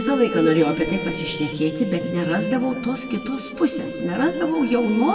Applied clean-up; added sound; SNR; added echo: none; Bowed string instrument; 11 dB; reverberation time 1.9 s.